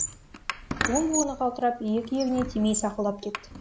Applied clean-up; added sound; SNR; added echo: none; Squeak; 6 dB; none.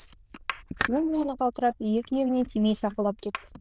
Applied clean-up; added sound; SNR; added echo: neural diffusion model UNIVERSE++.